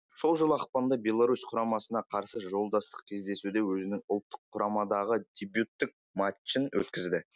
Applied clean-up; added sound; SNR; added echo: none; none; none; none.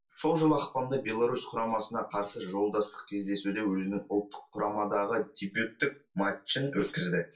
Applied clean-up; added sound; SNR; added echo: none; none; none; reverberation time 0.2 s.